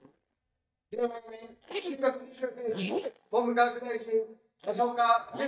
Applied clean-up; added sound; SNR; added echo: neural mask model DeepFilterNet 3.